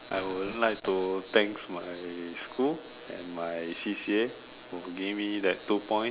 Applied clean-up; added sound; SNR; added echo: none; none; none; none.